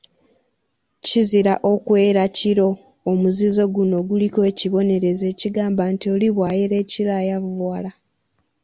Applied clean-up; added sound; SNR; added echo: none; none; none; none.